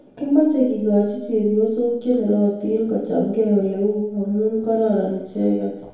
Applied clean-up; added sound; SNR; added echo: none; none; none; reverberation time 2.0 s.